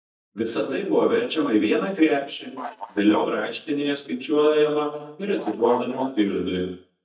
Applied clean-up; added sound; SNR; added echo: neural mask model DeepFilterNet 3.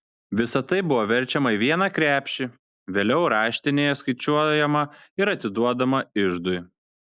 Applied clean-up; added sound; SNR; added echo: none; none; none; none.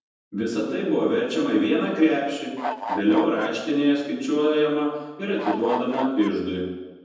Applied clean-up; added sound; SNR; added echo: none; Bird / Fowl; 7 dB; reverberation time 1.1 s.